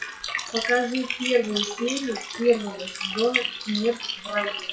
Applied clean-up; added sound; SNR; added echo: classical method WPE with log-MMSE.